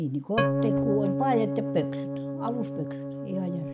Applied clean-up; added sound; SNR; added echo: none; Organ; -1 dB; none.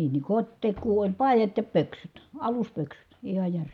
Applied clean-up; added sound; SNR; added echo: none; none; none; none.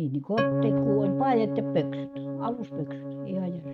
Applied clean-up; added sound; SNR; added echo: neural mask model RNNoise.